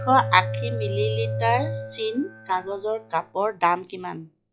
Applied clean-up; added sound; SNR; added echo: classical method log-MMSE.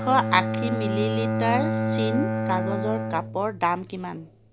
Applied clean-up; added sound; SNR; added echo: none; Bowed string instrument; 0 dB; none.